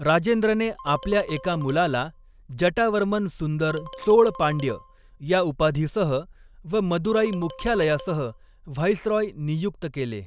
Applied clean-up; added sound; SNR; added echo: none; Marimba, xylophone; 18 dB; none.